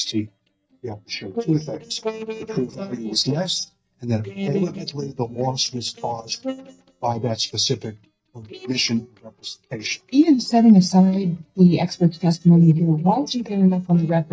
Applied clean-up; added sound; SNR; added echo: neural mask model DeepFilterNet 3.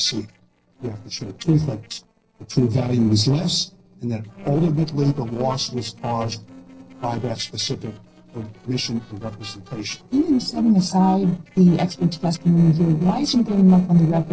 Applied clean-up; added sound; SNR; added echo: neural separator model SepFormer DNS4.